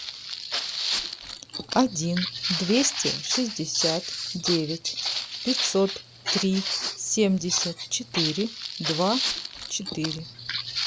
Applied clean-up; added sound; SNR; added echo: none; Walk, footsteps; 2 dB; none.